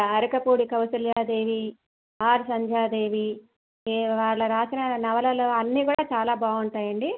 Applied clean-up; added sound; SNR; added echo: none; none; none; none.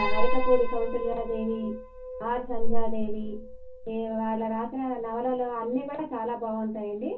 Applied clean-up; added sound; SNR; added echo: none; Piano; -4 dB; reverberation time 0.3 s.